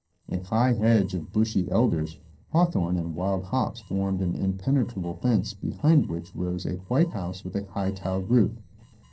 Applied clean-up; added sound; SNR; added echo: neural separator model SepFormer DNS4.